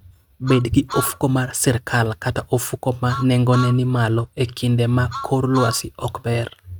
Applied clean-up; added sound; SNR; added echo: neural mask model RNNoise.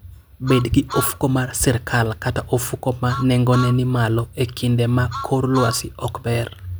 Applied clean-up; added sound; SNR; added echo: none; Truck; 13 dB; none.